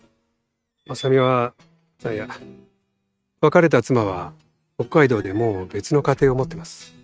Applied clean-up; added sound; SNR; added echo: neural mask model RNNoise.